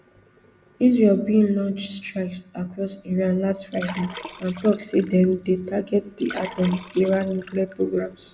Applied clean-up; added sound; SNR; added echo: none; Liquid; 17 dB; none.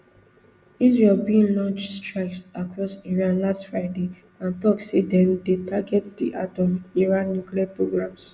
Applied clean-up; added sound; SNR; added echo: none; none; none; none.